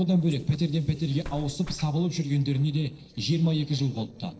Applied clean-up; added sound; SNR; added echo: neural separator model SepFormer DNS4.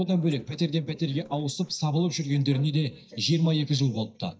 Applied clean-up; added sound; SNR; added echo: neural mask model DeepFilterNet 3.